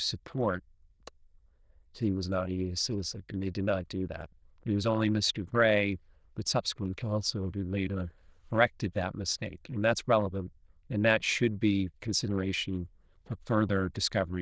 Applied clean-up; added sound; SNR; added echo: neural diffusion model UNIVERSE++.